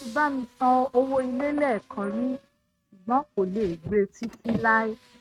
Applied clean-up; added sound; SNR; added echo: neural mask model RNNoise.